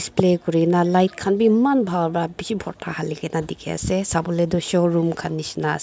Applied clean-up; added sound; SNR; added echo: none; none; none; none.